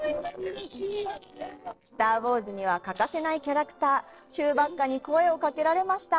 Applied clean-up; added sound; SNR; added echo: neural separator model SepFormer DNS4.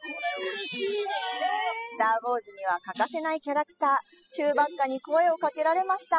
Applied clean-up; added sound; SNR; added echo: classical method spectral subtraction.